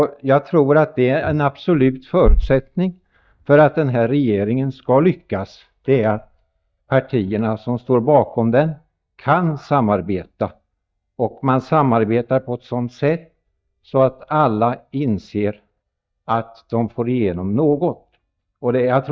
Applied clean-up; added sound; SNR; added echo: neural mask model DeepFilterNet 3.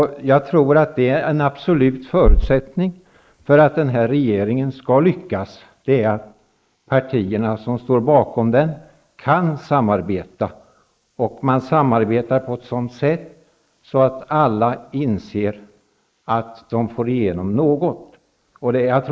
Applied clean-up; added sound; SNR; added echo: neural mask model Resemble Enhance denoiser.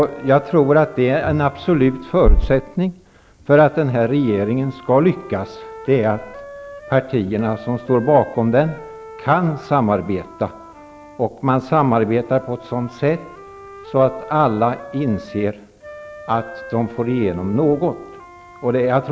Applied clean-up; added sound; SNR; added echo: none; Wind instrument, woodwind instrument; 20 dB; none.